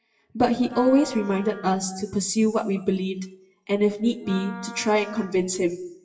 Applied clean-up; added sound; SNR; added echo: classical method WPE with log-MMSE.